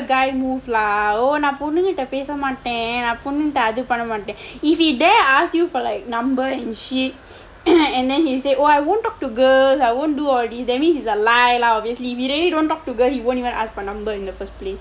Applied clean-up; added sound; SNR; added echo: none; none; none; none.